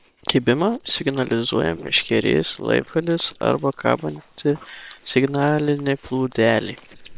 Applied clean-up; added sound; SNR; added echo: neural separator model SepFormer WHAM!.